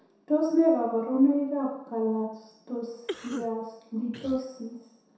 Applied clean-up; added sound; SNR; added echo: none; Cough; 13 dB; reverberation time 0.7 s.